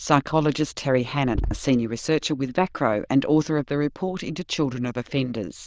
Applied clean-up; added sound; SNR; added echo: neural diffusion model UNIVERSE++.